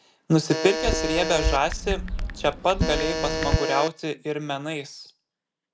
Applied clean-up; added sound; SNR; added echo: none; Alarm + Chatter / Chirp, tweet / Car passing by / Typing; 1 dB; none.